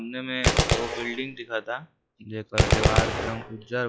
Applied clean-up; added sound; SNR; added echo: classical method log-MMSE.